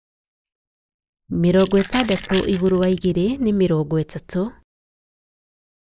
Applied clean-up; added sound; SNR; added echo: neural mask model Resemble Enhance denoiser.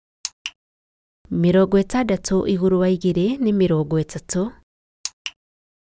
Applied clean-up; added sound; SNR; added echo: none; none; none; none.